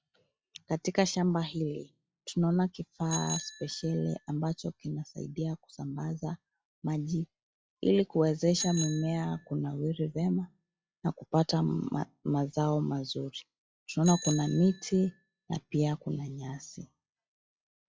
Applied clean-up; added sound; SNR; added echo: classical method log-MMSE.